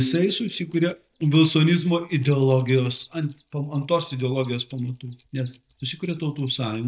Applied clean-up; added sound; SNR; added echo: neural mask model DeepFilterNet 3.